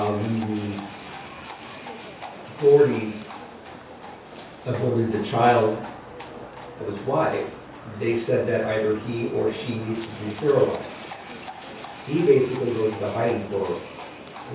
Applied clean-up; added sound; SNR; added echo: none; Livestock, farm animals, working animals; 14 dB; reverberation time 0.6 s.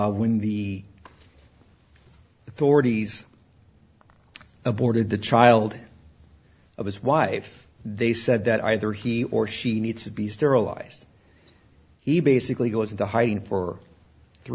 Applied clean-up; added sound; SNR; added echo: none; none; none; none.